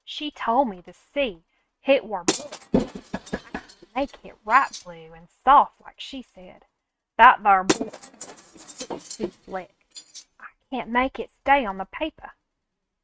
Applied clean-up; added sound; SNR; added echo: neural mask model RNNoise.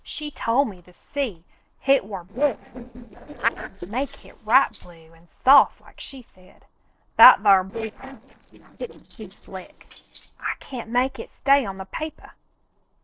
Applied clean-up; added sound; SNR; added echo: neural separator model SepFormer DNS4.